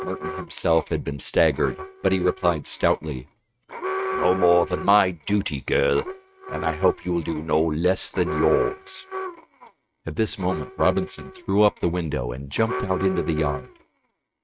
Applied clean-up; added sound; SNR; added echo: neural mask model RNNoise.